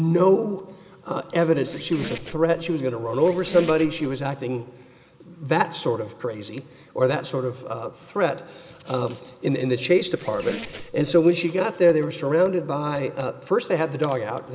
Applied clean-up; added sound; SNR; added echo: none; Squeak; 15 dB; none.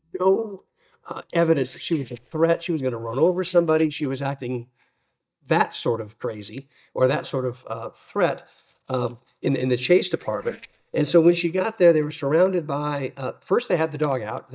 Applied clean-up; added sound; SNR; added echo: neural mask model DeepFilterNet 3.